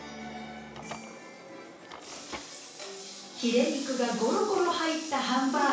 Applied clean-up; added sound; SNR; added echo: none; Drawer open or close; 20 dB; reverberation time 0.7 s.